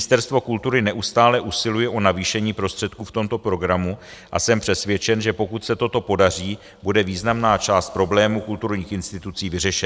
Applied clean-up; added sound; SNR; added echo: none; none; none; none.